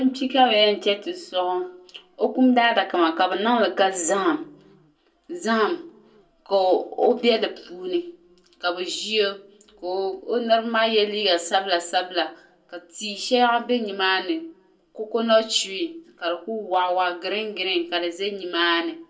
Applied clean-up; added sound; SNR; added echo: none; none; none; reverberation time 0.2 s.